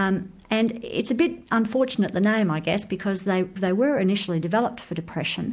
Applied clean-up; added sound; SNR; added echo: none; none; none; none.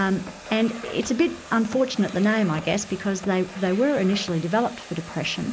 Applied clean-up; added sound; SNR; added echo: none; Domestic sounds, home sounds; 16 dB; none.